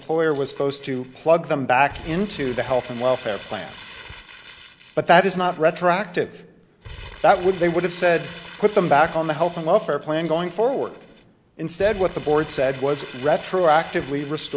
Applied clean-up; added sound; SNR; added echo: none; Crumpling, crinkling; 18 dB; none.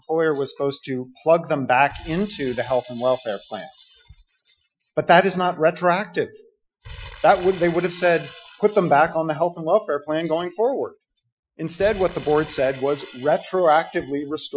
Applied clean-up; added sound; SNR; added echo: classical method Wiener filter.